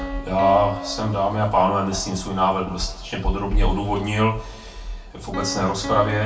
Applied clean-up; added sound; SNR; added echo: none; Piano; 15 dB; reverberation time 0.2 s.